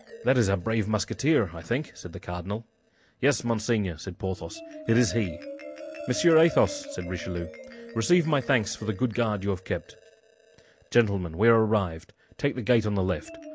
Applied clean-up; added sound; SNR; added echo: none; Marimba, xylophone; 17 dB; none.